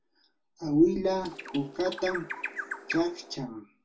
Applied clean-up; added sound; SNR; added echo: none; Bird; 9 dB; reverberation time 0.2 s.